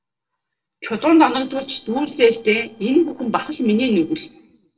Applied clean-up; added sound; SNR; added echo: neural separator model SepFormer DNS4.